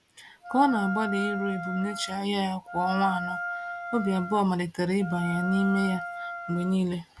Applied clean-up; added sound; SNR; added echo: none; Wind instrument, woodwind instrument; 8 dB; none.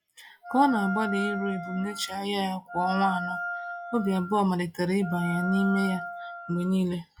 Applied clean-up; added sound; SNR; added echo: classical method log-MMSE.